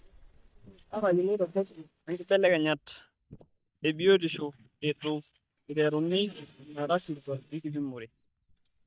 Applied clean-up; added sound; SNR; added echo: neural mask model DeepFilterNet 3.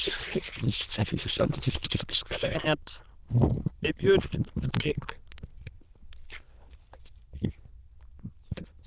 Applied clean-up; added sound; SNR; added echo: neural diffusion model UNIVERSE++.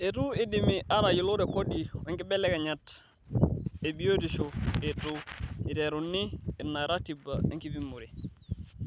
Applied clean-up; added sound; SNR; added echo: none; none; none; none.